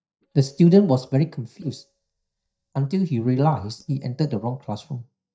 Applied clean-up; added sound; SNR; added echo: neural mask model DeepFilterNet 3.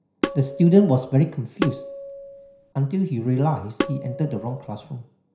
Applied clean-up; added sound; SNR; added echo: none; Tabla; 8 dB; reverberation time 0.5 s.